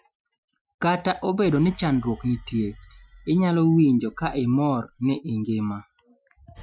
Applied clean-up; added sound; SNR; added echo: classical method Wiener filter.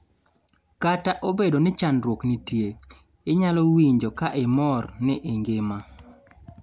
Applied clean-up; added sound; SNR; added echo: none; none; none; none.